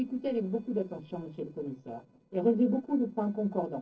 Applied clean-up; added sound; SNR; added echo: neural separator model SepFormer DNS4.